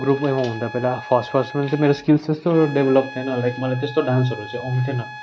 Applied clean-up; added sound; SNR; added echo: none; Trumpet; 16 dB; none.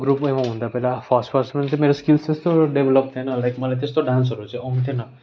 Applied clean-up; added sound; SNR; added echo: none; none; none; none.